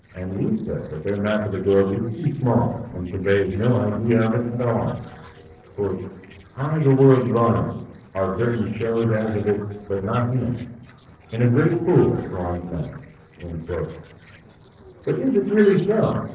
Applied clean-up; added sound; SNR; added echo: neural separator model SepFormer DNS4.